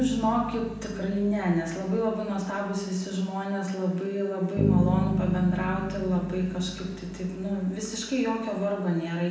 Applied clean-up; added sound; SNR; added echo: none; Bass guitar; 6 dB; reverberation time 0.8 s.